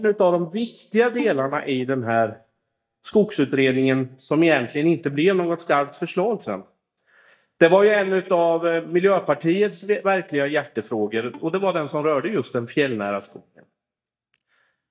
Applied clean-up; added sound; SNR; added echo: neural mask model DeepFilterNet 3.